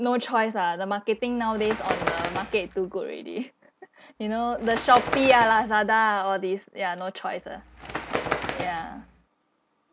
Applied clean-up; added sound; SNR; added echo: none; Bird; 8 dB; none.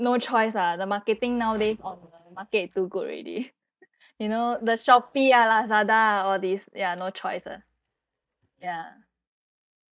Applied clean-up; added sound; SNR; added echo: neural mask model DeepFilterNet 3.